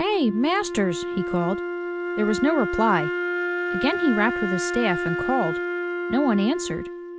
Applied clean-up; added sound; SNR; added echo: none; Wind instrument, woodwind instrument; 3 dB; none.